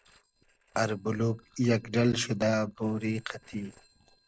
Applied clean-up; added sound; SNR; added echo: neural separator model SepFormer DNS4.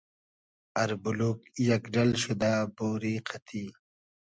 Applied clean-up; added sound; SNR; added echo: none; none; none; none.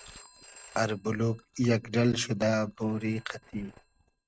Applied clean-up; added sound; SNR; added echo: neural mask model RNNoise.